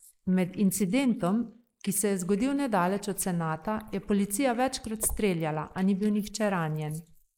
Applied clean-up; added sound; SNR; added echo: neural mask model Resemble Enhance denoiser.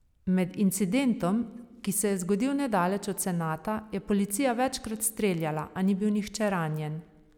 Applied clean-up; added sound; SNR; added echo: none; none; none; none.